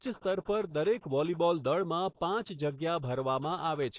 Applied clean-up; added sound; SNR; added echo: neural mask model Resemble Enhance denoiser.